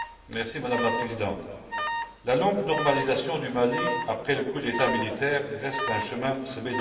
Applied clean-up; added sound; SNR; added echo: none; Alarm; 7 dB; reverberation time 2.7 s.